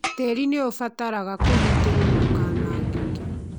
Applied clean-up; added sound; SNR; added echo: none; Boom; -5 dB; none.